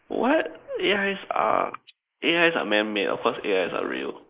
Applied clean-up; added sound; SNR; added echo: neural mask model Resemble Enhance denoiser.